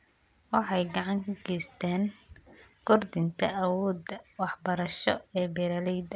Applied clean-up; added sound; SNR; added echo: none; none; none; none.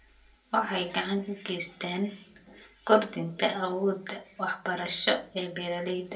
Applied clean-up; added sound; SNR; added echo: none; none; none; reverberation time 0.2 s.